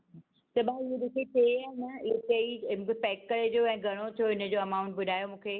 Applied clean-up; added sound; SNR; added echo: none; none; none; none.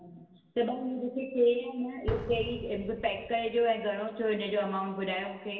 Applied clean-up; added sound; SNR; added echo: none; Explosion; 14 dB; reverberation time 1.1 s.